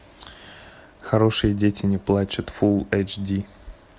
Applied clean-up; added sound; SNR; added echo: none; none; none; none.